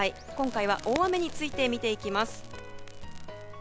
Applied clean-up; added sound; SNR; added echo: none; Crackle; 10 dB; none.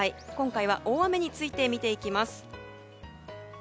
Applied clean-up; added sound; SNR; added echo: none; none; none; none.